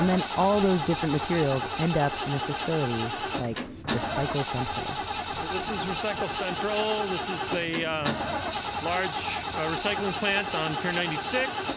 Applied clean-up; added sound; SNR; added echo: none; Engine starting / Car; 2 dB; none.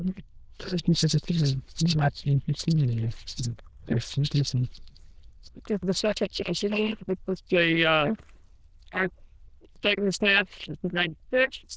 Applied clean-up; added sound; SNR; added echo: neural diffusion model UNIVERSE++.